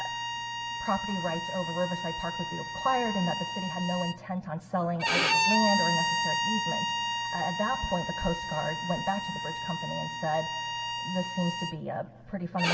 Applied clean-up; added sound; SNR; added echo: none; Bowed string instrument; 0 dB; reverberation time 2.4 s.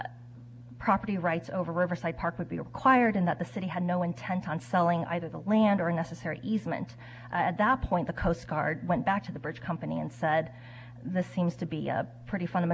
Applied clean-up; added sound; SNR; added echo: none; none; none; none.